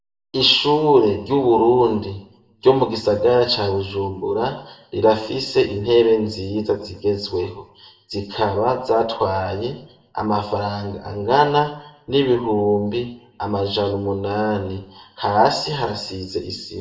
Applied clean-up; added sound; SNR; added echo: none; none; none; reverberation time 0.6 s.